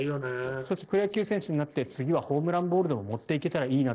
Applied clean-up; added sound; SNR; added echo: neural separator model SepFormer DNS4.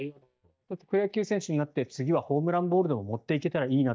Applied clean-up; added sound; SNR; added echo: neural mask model DeepFilterNet 3.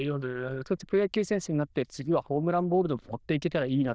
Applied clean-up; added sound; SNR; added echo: neural diffusion model UNIVERSE++.